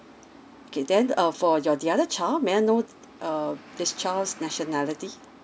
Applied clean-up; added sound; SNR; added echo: none; none; none; none.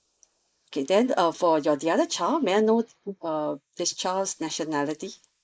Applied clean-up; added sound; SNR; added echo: neural mask model Resemble Enhance denoiser.